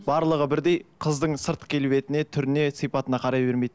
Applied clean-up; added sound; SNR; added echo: none; none; none; none.